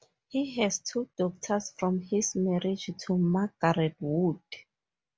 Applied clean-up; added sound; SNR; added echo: none; none; none; none.